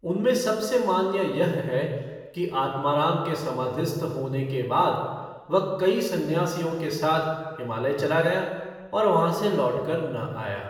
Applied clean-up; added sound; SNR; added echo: none; none; none; reverberation time 1.2 s.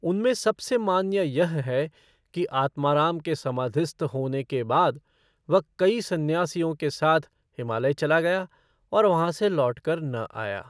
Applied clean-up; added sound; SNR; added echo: none; none; none; none.